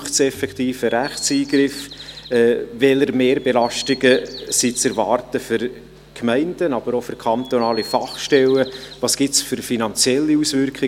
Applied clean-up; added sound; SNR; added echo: none; Bird vocalization, bird call, bird song; 19 dB; none.